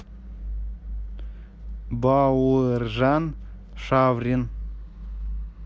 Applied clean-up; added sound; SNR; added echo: none; none; none; none.